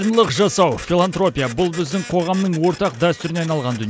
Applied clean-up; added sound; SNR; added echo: none; Printer; 17 dB; none.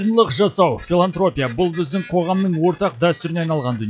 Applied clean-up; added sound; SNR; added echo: classical method log-MMSE.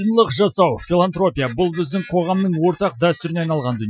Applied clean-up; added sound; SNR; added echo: classical method Wiener filter.